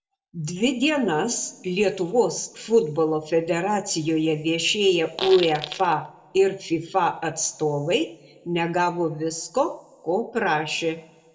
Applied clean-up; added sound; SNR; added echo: neural separator model SepFormer DNS4.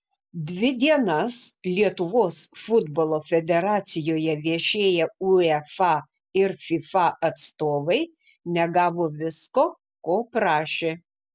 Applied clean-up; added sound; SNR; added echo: none; none; none; none.